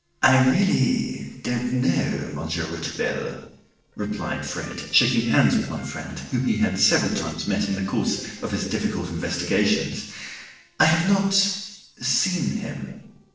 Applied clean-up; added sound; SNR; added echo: neural separator model SepFormer DNS4.